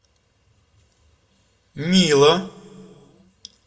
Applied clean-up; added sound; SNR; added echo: none; none; none; reverberation time 1.4 s.